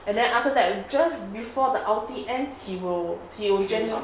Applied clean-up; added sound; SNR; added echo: none; none; none; none.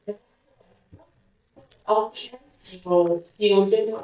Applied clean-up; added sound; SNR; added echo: neural mask model DeepFilterNet 3.